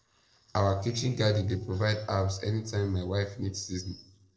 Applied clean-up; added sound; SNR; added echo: neural separator model SepFormer DNS4.